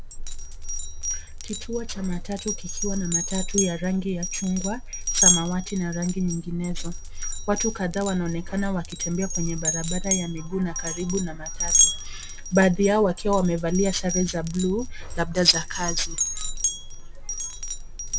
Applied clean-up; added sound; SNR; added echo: none; Glass; 1 dB; none.